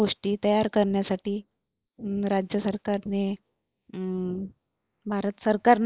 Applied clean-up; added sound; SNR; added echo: neural mask model Resemble Enhance denoiser.